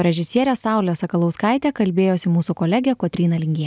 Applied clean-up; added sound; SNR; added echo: none; none; none; none.